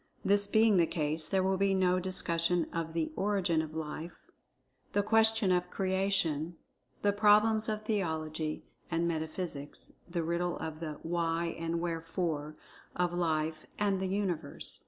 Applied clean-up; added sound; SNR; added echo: none; none; none; none.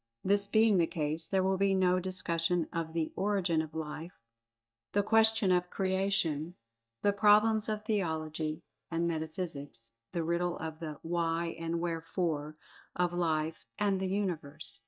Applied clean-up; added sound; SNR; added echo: neural mask model DeepFilterNet 3.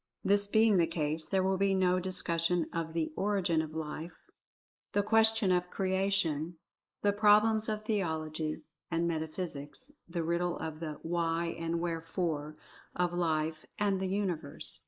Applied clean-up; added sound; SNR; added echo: neural mask model Resemble Enhance denoiser.